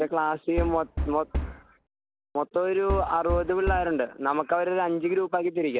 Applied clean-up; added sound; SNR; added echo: none; Knock; 5 dB; none.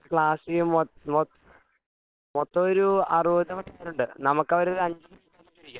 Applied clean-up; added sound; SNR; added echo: neural separator model SepFormer WHAM!.